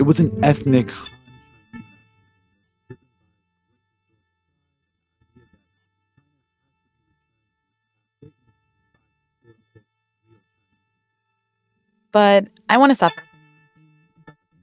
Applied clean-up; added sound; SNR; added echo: neural mask model RNNoise.